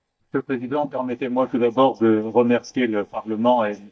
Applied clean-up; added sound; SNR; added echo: neural mask model DeepFilterNet 3.